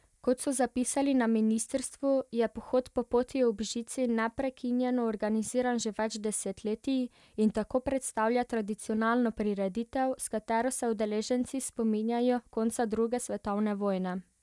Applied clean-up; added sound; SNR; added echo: none; none; none; none.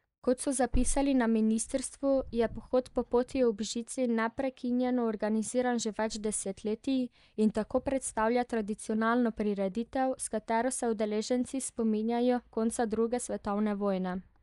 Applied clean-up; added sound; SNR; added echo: neural mask model DeepFilterNet 3.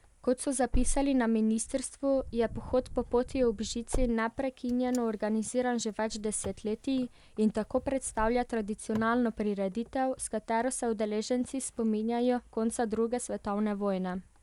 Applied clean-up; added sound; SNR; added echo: none; Wind; 10 dB; none.